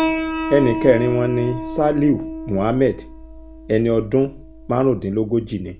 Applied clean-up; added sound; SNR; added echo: none; Piano; 8 dB; none.